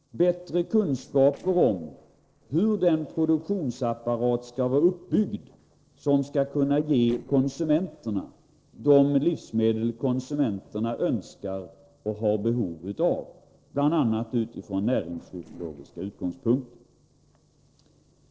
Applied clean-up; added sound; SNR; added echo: neural separator model SepFormer DNS4.